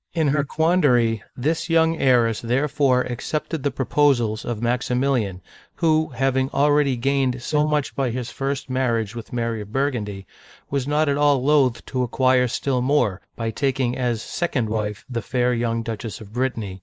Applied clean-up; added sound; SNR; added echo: neural mask model Resemble Enhance denoiser.